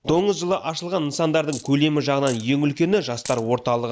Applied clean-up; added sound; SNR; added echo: neural mask model Resemble Enhance denoiser.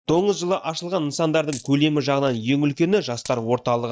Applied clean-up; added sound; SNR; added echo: neural mask model DeepFilterNet 3.